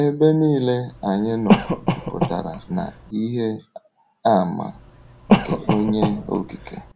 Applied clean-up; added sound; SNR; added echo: none; Cough; 1 dB; none.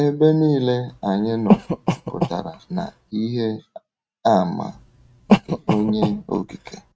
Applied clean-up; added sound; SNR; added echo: neural mask model RNNoise.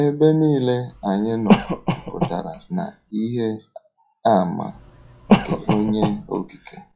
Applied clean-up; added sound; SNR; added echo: classical method log-MMSE.